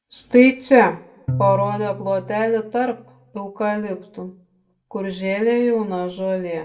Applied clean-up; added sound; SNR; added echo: none; Bowed string instrument; 12 dB; reverberation time 0.3 s.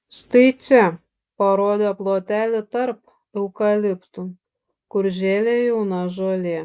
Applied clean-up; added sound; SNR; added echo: none; none; none; none.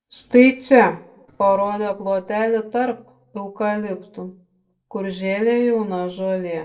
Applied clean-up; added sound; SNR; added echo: neural separator model SepFormer DNS4.